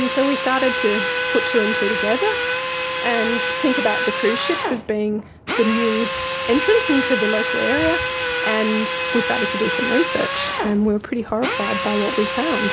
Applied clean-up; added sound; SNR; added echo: none; Drill; 2 dB; none.